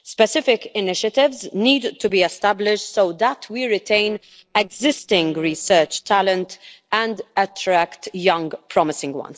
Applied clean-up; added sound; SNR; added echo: neural separator model SepFormer DNS4.